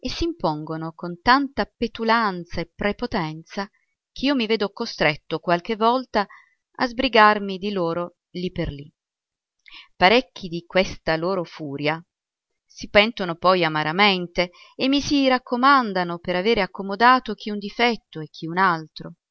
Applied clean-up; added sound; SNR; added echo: none; none; none; none.